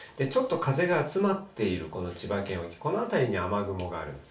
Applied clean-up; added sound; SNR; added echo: none; none; none; reverberation time 0.3 s.